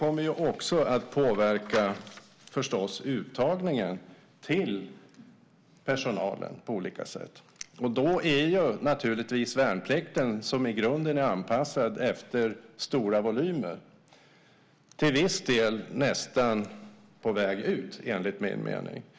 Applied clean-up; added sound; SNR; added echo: none; none; none; none.